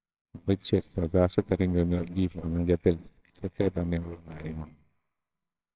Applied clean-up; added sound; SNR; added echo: neural separator model SepFormer WHAMR!.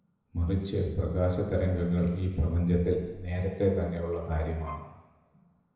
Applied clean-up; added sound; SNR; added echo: none; Wind instrument, woodwind instrument; 17 dB; reverberation time 1.0 s.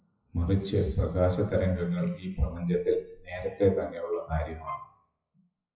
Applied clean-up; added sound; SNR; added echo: classical method WPE with log-MMSE.